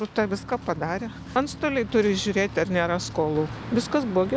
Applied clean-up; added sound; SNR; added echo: none; Engine; 15 dB; none.